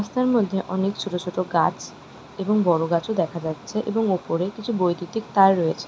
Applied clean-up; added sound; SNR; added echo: none; none; none; none.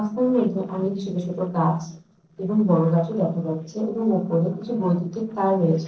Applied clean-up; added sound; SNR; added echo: neural separator model SepFormer DNS4.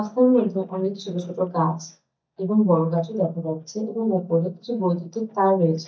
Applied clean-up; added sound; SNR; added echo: neural mask model DeepFilterNet 3.